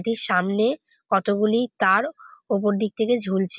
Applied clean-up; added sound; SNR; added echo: none; none; none; none.